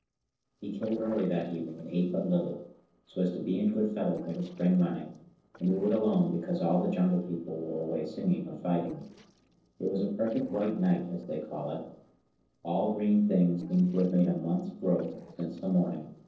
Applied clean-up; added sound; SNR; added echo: neural separator model SepFormer DNS4.